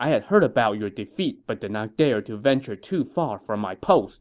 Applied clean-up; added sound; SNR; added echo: none; none; none; none.